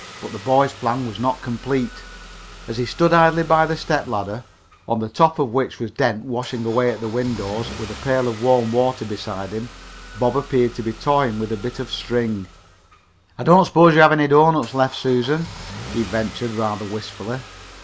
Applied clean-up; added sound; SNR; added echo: none; Engine starting / Car; 18 dB; none.